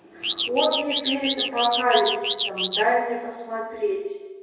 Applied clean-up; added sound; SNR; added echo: none; Alarm / Car; 2 dB; reverberation time 1.2 s.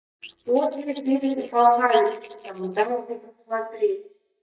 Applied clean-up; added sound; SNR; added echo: neural mask model DeepFilterNet 3.